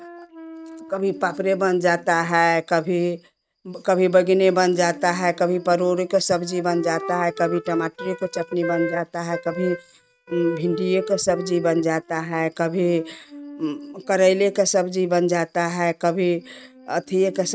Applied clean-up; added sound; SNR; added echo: neural mask model RNNoise.